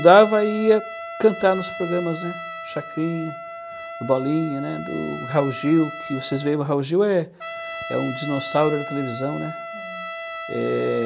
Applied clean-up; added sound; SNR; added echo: none; Trumpet; 11 dB; none.